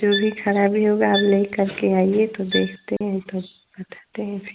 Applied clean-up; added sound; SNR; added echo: none; Bowed string instrument; 10 dB; none.